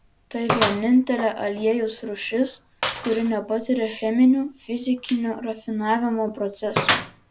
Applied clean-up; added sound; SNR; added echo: none; Gunshot, gunfire; 7 dB; none.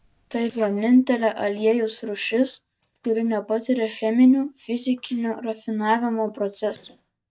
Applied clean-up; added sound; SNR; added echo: neural mask model DeepFilterNet 3.